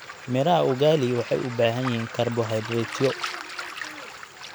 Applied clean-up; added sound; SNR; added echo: none; Waves, surf; 12 dB; none.